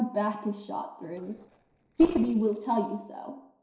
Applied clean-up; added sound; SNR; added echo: neural separator model SepFormer DNS4.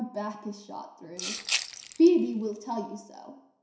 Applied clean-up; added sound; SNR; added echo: none; Rattle (instrument); 7 dB; reverberation time 0.7 s.